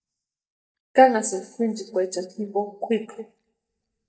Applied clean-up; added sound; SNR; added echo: neural mask model DeepFilterNet 3.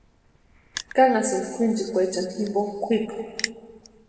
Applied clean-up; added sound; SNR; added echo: none; Crushing; 15 dB; reverberation time 2.0 s.